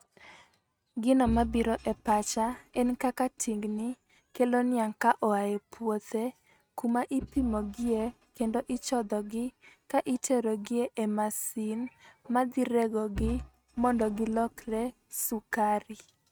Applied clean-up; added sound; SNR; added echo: neural mask model RNNoise.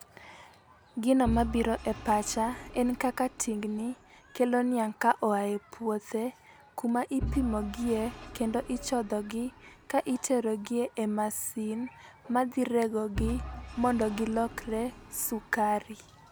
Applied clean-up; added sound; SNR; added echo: none; Engine / Vehicle; 12 dB; none.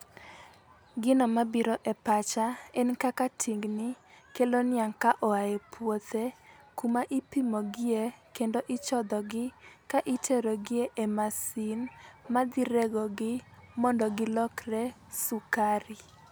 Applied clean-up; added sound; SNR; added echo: none; none; none; none.